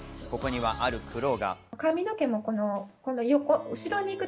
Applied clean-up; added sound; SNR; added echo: none; none; none; none.